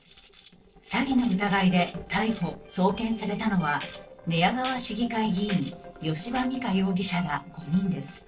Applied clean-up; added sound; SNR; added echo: neural separator model SepFormer DNS4.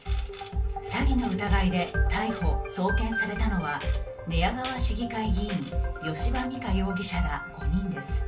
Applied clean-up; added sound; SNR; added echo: none; Walk, footsteps; 20 dB; reverberation time 0.3 s.